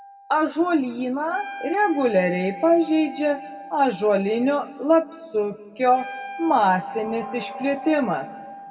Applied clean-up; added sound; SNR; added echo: none; Wind instrument, woodwind instrument; 15 dB; reverberation time 1.4 s.